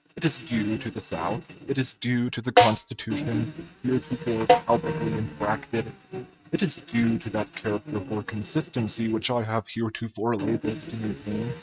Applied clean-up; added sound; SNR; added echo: neural mask model RNNoise.